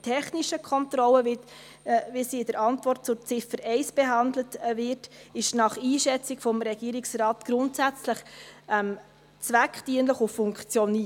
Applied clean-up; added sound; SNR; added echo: none; none; none; none.